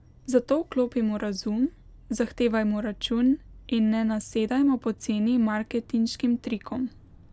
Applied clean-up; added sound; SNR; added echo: none; none; none; none.